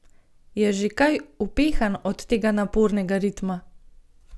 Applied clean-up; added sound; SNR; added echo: none; none; none; none.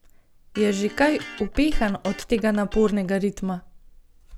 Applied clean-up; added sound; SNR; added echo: none; Electric guitar; 17 dB; none.